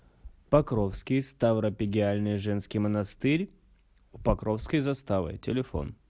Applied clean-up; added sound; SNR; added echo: none; none; none; none.